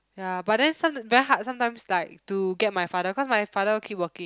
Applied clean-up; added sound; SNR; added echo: none; none; none; none.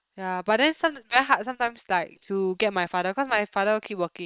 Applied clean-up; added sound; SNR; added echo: neural separator model SepFormer WHAM!.